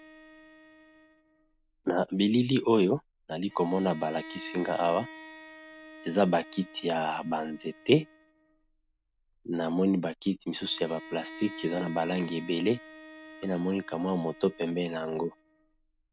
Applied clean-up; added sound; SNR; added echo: none; Bowed string instrument; 18 dB; none.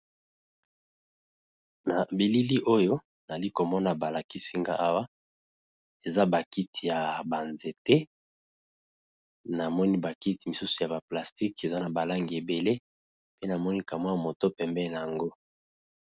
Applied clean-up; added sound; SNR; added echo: none; none; none; none.